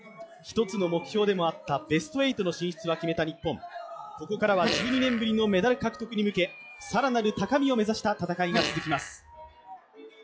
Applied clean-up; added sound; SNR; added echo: classical method log-MMSE.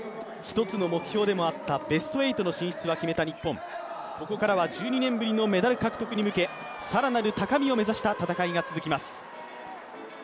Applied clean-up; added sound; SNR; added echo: none; none; none; none.